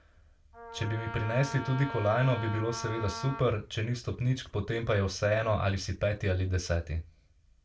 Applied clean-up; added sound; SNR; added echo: none; Wind instrument, woodwind instrument; 11 dB; reverberation time 0.2 s.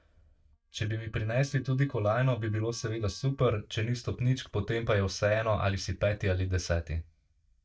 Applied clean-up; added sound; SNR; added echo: neural mask model DeepFilterNet 3.